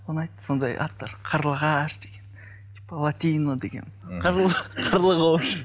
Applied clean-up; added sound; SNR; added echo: none; none; none; none.